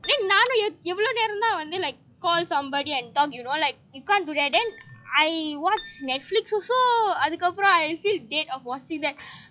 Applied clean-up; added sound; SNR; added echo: classical method log-MMSE.